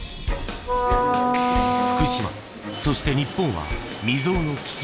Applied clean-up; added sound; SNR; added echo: none; Wind instrument, woodwind instrument; -1 dB; none.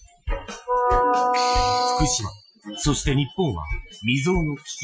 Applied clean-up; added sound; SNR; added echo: classical method Wiener filter.